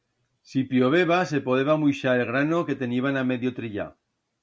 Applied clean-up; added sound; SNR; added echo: none; none; none; none.